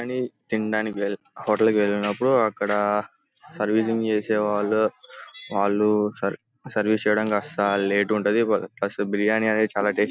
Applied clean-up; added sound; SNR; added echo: none; none; none; none.